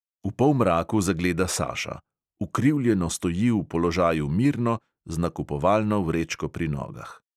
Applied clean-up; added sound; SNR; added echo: none; none; none; none.